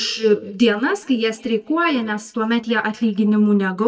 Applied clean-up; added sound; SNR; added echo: neural mask model DeepFilterNet 3.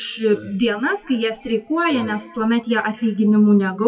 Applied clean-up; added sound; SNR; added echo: classical method WPE with log-MMSE.